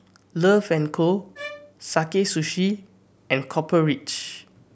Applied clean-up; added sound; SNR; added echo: none; Bowed string instrument; 18 dB; none.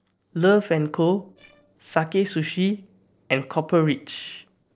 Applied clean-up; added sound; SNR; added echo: neural separator model SepFormer DNS4.